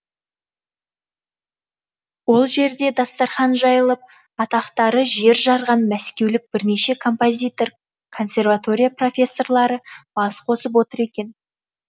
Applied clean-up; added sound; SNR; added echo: none; none; none; none.